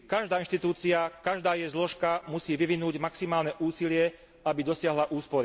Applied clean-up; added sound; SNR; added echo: none; none; none; none.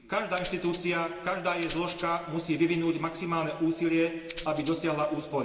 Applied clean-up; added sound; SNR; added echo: none; Rattle (instrument); 4 dB; reverberation time 2.0 s.